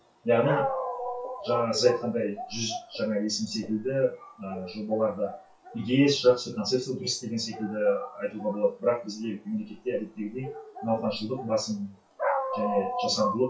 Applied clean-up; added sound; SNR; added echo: classical method WPE with log-MMSE.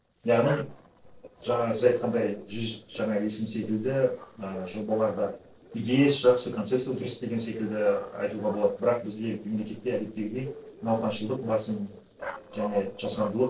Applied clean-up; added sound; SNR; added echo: neural separator model SepFormer DNS4.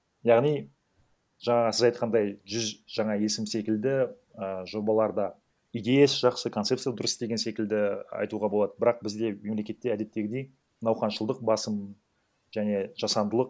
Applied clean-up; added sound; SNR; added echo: none; none; none; none.